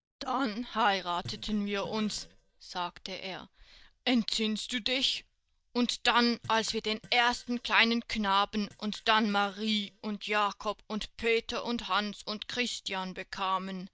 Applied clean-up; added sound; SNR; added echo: neural mask model DeepFilterNet 3.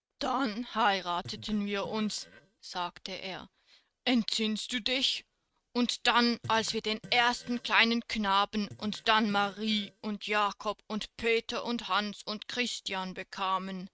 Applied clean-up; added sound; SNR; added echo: neural mask model RNNoise.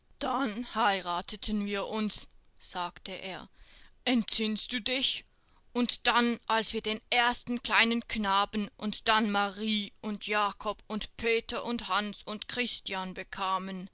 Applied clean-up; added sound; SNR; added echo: none; none; none; none.